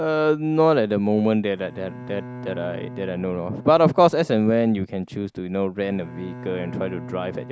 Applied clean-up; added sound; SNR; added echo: none; Bowed string instrument; 17 dB; none.